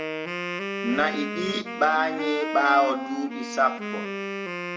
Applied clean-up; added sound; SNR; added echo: none; Wind instrument, woodwind instrument; 5 dB; reverberation time 1.0 s.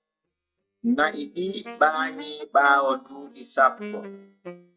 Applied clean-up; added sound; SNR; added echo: neural mask model DeepFilterNet 3.